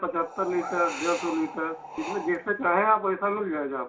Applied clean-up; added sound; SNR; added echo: none; Wind; 11 dB; reverberation time 0.3 s.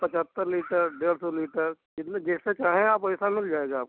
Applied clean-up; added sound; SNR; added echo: none; none; none; none.